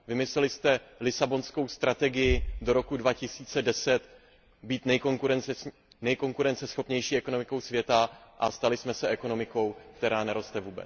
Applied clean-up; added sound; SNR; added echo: none; Bass drum; 14 dB; none.